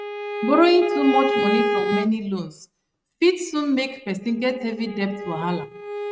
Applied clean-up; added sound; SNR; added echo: neural mask model RNNoise.